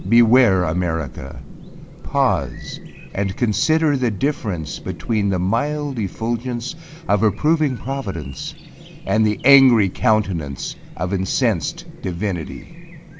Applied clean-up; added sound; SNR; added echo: none; Chirp, tweet; 17 dB; none.